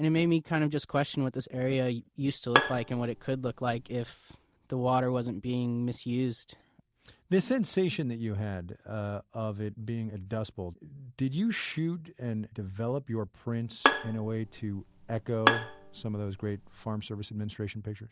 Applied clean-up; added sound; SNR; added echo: none; Bowed string instrument; 0 dB; none.